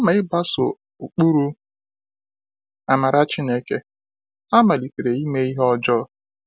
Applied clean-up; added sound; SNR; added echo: none; none; none; none.